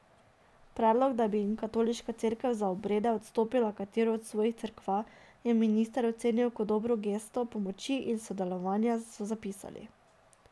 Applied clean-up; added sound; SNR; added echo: none; none; none; none.